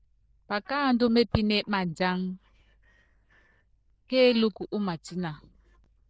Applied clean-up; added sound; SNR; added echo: neural diffusion model UNIVERSE++.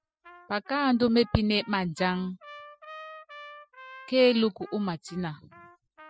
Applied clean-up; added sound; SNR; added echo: classical method spectral subtraction.